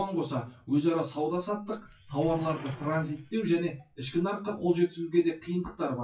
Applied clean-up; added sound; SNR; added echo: classical method WPE with log-MMSE.